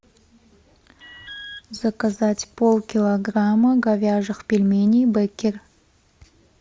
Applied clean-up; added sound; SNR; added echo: none; Alarm; 19 dB; none.